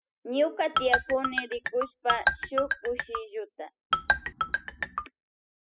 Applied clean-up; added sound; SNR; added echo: classical method spectral subtraction.